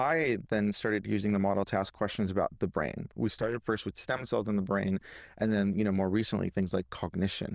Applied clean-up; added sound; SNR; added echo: neural diffusion model UNIVERSE++.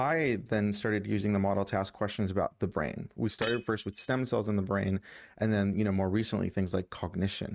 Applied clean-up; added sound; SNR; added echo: neural mask model RNNoise.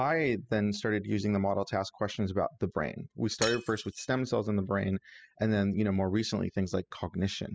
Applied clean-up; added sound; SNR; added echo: classical method spectral subtraction.